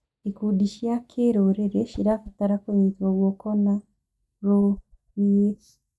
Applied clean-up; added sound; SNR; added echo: neural mask model DeepFilterNet 3.